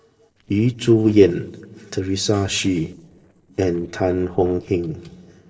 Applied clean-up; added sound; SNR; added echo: neural separator model SepFormer DNS4.